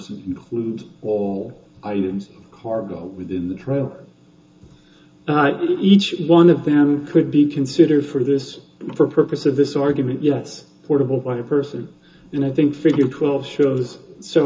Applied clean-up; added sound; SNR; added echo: none; none; none; reverberation time 0.2 s.